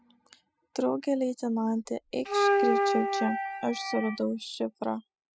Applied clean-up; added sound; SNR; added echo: classical method spectral subtraction.